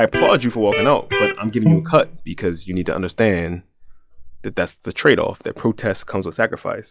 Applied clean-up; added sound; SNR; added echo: classical method log-MMSE.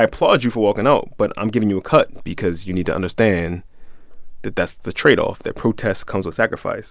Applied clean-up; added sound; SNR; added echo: none; none; none; none.